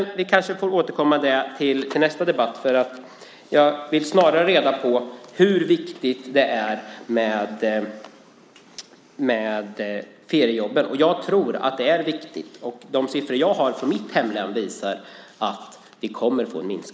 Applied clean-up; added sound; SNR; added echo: none; none; none; none.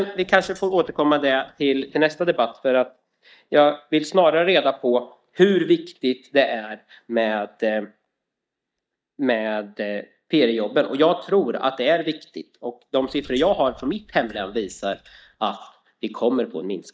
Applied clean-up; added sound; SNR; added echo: neural mask model DeepFilterNet 3.